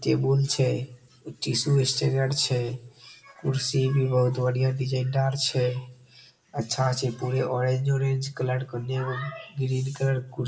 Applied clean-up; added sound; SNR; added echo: none; none; none; reverberation time 0.6 s.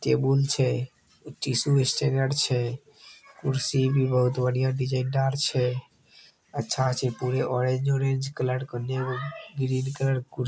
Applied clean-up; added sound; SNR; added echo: none; none; none; none.